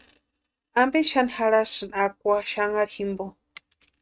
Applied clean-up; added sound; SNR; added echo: neural mask model RNNoise.